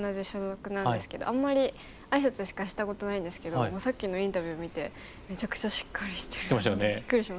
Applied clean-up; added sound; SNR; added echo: none; Train; 18 dB; none.